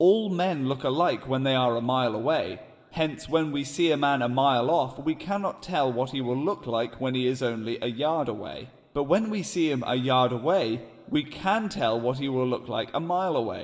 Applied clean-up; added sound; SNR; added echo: none; none; none; reverberation time 1.5 s.